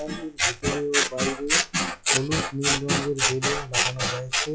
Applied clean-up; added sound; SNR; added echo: classical method log-MMSE.